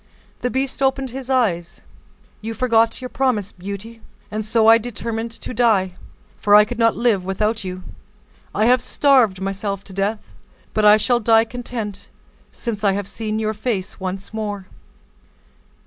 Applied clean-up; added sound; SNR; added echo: none; none; none; none.